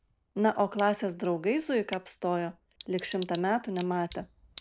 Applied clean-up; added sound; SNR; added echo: none; Tick / Bicycle; 13 dB; none.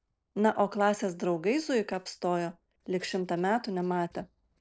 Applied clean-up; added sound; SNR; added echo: neural separator model SepFormer DNS4.